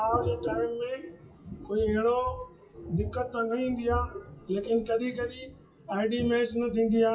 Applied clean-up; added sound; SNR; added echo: classical method WPE with log-MMSE.